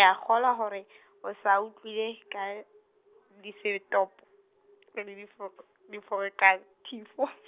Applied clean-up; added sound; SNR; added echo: none; none; none; none.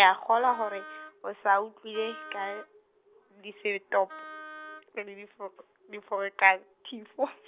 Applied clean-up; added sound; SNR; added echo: none; Wind instrument, woodwind instrument; 16 dB; none.